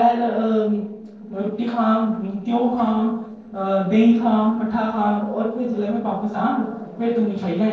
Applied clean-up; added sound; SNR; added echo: neural separator model SepFormer DNS4.